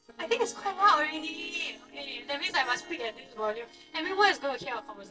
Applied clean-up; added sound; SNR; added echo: neural separator model SepFormer DNS4.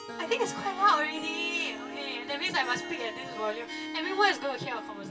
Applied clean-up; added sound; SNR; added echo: none; Harp; 8 dB; reverberation time 0.1 s.